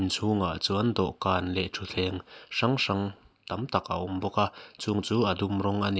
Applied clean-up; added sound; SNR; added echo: none; none; none; none.